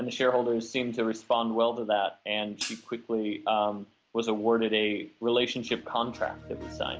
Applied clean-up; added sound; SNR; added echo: none; Hi-hat; 13 dB; none.